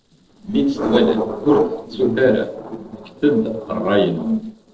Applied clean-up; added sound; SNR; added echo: neural separator model SepFormer DNS4.